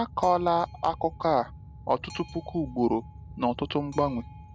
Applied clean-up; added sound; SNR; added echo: none; Boat, Water vehicle; 16 dB; none.